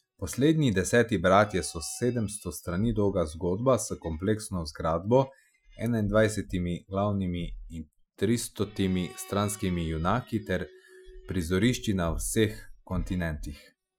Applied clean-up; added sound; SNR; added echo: classical method Wiener filter.